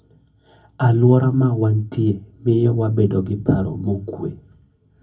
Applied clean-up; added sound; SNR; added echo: none; none; none; reverberation time 0.3 s.